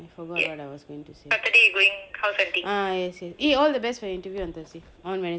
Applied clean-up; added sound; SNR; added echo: none; none; none; none.